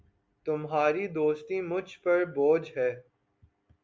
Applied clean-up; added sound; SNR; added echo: none; none; none; none.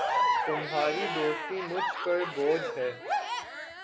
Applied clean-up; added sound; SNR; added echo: none; Crowd / Cheering; -1 dB; none.